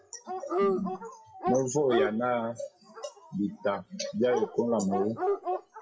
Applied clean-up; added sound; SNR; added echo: classical method WPE with log-MMSE.